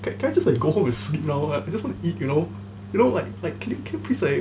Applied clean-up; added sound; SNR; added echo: none; none; none; none.